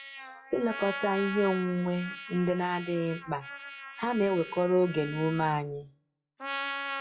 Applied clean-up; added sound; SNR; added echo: classical method WPE with log-MMSE.